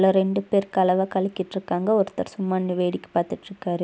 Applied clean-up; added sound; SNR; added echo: none; none; none; none.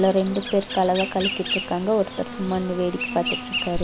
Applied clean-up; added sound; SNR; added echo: none; Insect; 6 dB; none.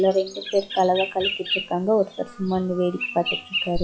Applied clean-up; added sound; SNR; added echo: classical method log-MMSE.